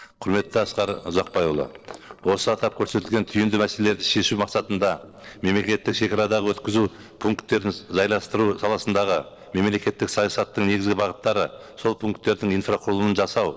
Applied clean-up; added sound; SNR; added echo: neural separator model SepFormer DNS4.